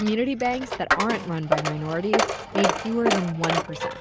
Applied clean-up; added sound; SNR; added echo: none; Coin (dropping); 0 dB; none.